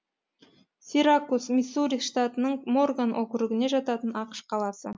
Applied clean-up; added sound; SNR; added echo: none; none; none; none.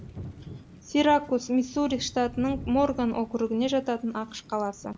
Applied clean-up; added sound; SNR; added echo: none; Thunder / Rain; 16 dB; none.